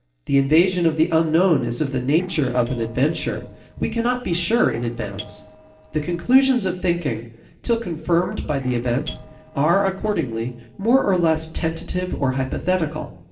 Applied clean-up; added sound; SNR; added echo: neural separator model SepFormer DNS4.